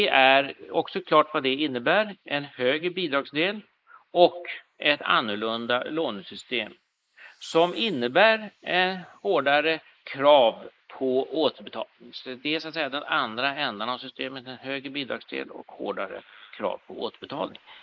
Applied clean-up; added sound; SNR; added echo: neural mask model Resemble Enhance denoiser.